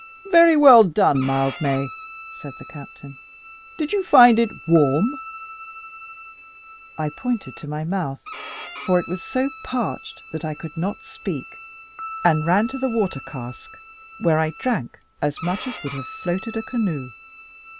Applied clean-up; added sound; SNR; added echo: none; Bowed string instrument + Piano; 15 dB; none.